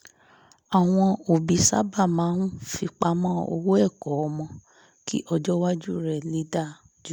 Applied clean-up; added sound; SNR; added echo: none; none; none; none.